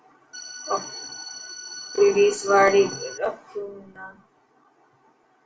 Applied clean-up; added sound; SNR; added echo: none; Organ; 13 dB; reverberation time 0.2 s.